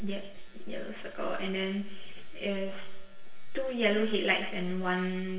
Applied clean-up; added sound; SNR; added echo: none; none; none; reverberation time 0.9 s.